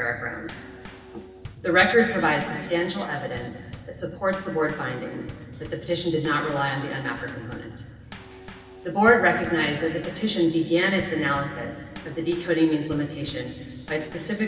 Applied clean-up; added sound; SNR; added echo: none; Bass drum / Snare drum / Drum kit; 17 dB; reverberation time 2.7 s.